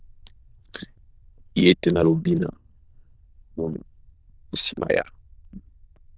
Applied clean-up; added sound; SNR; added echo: neural diffusion model UNIVERSE++.